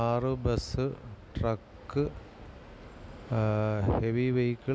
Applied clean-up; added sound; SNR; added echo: none; none; none; none.